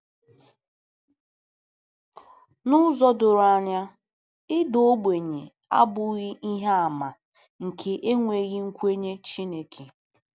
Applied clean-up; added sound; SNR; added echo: none; none; none; none.